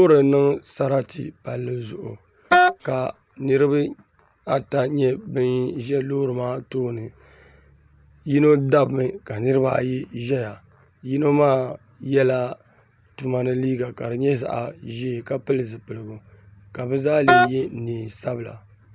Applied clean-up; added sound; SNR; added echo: none; Wind instrument, woodwind instrument; -4 dB; none.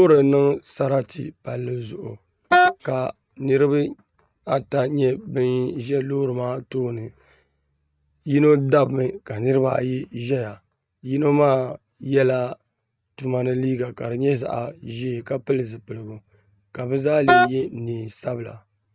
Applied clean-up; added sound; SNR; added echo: neural mask model RNNoise.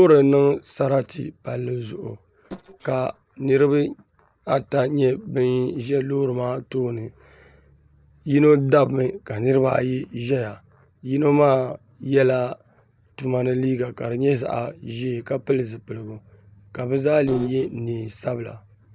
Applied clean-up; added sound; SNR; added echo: neural separator model SepFormer DNS4.